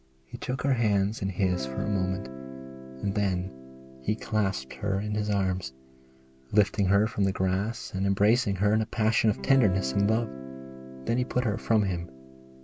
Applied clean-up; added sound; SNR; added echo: none; Guitar; 14 dB; none.